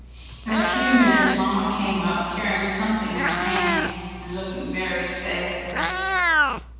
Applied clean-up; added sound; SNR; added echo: none; Meow; 3 dB; reverberation time 2.1 s.